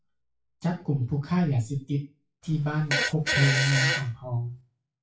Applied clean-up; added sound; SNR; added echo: classical method WPE with log-MMSE.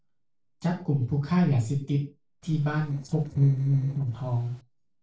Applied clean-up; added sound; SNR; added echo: neural separator model SepFormer DNS4.